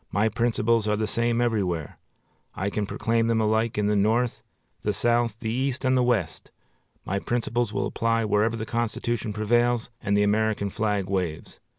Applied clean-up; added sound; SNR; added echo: none; none; none; none.